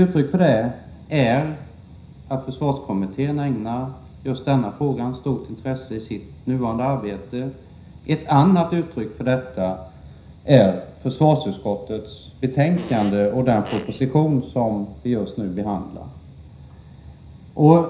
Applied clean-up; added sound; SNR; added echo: none; Fart; 17 dB; reverberation time 0.5 s.